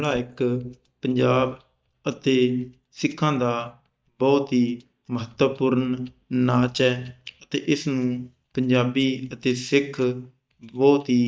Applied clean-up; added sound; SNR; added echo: neural mask model DeepFilterNet 3.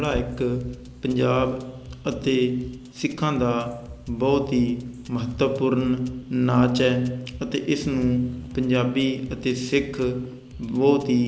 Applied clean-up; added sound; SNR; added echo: none; Bird vocalization, bird call, bird song + Drum kit; 18 dB; none.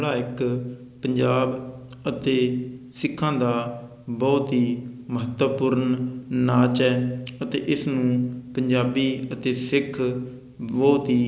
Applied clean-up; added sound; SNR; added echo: none; none; none; none.